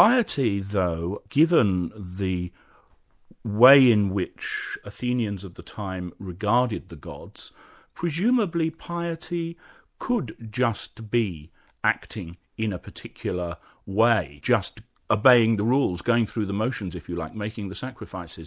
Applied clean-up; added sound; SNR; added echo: none; none; none; none.